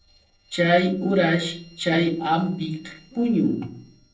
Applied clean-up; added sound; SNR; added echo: neural separator model SepFormer DNS4.